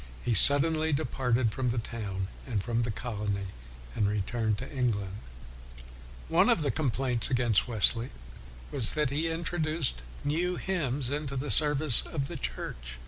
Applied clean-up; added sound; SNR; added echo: none; none; none; none.